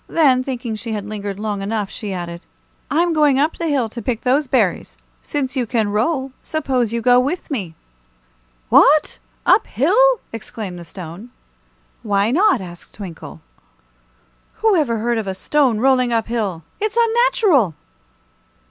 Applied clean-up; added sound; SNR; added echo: none; none; none; none.